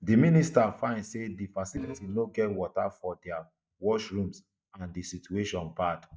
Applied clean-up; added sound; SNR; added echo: neural mask model DeepFilterNet 3.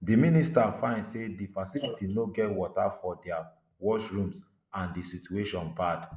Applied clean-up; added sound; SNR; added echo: neural mask model Resemble Enhance denoiser.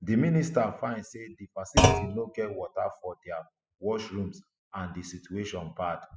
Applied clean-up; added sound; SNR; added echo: classical method spectral subtraction.